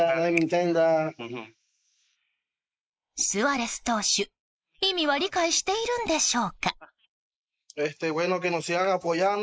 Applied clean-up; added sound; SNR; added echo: neural mask model Resemble Enhance denoiser.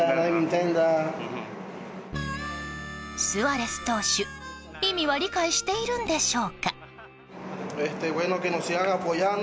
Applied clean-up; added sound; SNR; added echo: none; none; none; none.